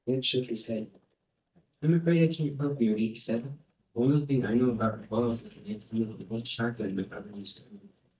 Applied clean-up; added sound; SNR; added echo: neural mask model DeepFilterNet 3.